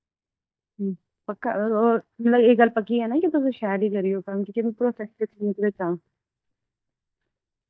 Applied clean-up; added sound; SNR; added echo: neural mask model DeepFilterNet 3.